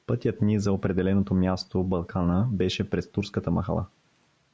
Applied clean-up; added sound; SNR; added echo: none; none; none; none.